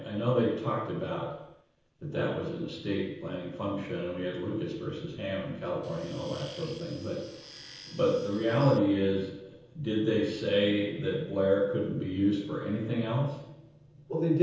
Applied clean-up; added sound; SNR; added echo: neural separator model SepFormer DNS4.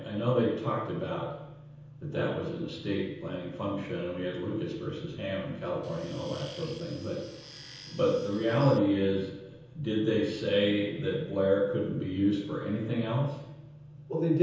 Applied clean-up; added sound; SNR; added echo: none; Tools; 19 dB; reverberation time 0.9 s.